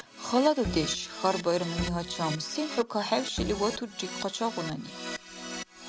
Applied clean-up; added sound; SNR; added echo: none; Bowed string instrument + Keyboard (musical); 8 dB; none.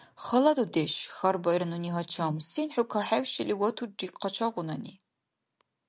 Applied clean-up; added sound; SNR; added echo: none; none; none; none.